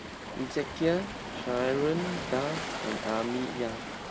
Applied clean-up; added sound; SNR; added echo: none; Waves, surf; 5 dB; none.